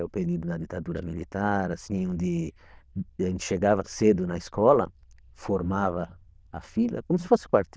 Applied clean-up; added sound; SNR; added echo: neural diffusion model UNIVERSE++.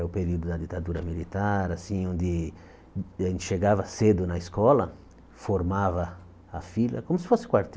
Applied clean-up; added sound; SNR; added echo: none; none; none; none.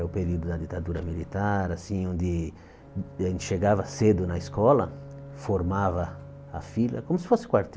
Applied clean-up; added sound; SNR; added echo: none; Bowed string instrument; 17 dB; none.